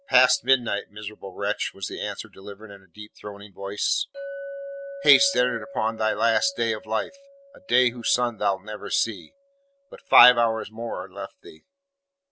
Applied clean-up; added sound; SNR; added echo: none; Chink, clink; 17 dB; none.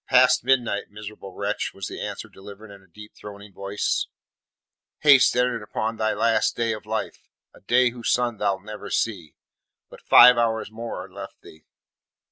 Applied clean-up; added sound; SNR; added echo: none; none; none; none.